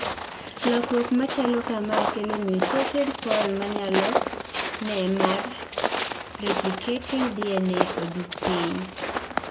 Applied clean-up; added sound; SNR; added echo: none; Walk, footsteps; 2 dB; reverberation time 0.9 s.